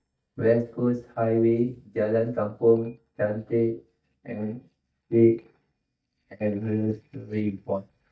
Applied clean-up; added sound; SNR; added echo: neural mask model DeepFilterNet 3.